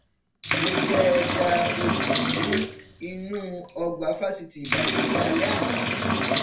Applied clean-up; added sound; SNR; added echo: none; Bathtub (filling or washing) / Liquid; -2 dB; reverberation time 0.3 s.